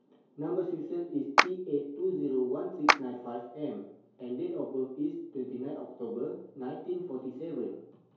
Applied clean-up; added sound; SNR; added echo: none; Clapping; -3 dB; reverberation time 2.4 s.